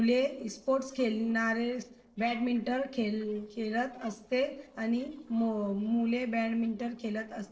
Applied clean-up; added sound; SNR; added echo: neural separator model SepFormer DNS4.